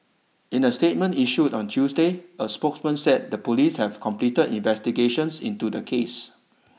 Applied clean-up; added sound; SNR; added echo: none; none; none; none.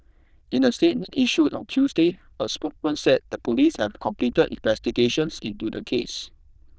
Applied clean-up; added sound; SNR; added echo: neural diffusion model UNIVERSE++.